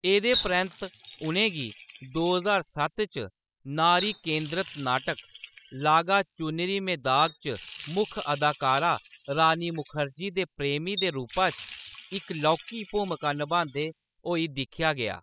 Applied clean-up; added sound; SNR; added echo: classical method spectral subtraction.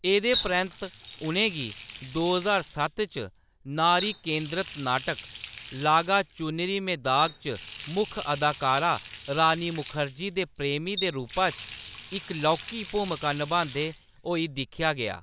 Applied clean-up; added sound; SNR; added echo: none; Water tap, faucet; 14 dB; none.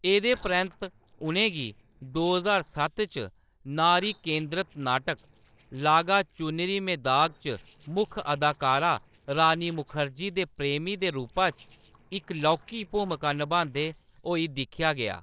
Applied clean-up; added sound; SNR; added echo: neural separator model SepFormer DNS4.